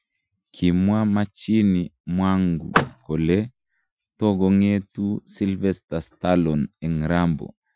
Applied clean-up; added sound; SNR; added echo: classical method Wiener filter.